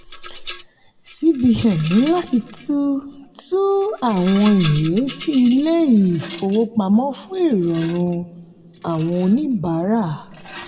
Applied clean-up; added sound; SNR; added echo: none; Rattle; 16 dB; reverberation time 1.5 s.